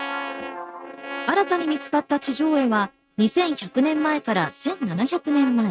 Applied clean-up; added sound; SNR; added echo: neural mask model RNNoise.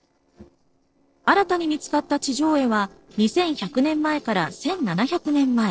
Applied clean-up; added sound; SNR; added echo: neural separator model SepFormer DNS4.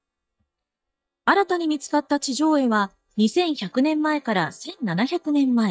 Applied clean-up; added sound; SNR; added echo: neural mask model DeepFilterNet 3.